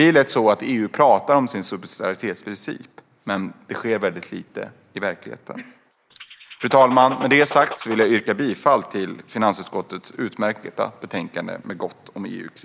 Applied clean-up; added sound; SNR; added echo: neural mask model Resemble Enhance denoiser.